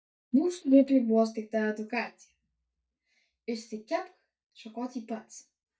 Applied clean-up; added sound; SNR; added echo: neural mask model DeepFilterNet 3.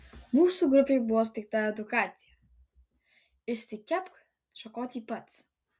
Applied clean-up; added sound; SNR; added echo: none; none; none; none.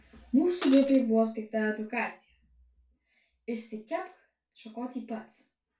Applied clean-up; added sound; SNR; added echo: none; Shatter; 0 dB; reverberation time 0.3 s.